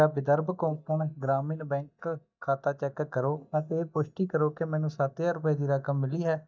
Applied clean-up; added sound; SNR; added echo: neural mask model DeepFilterNet 3.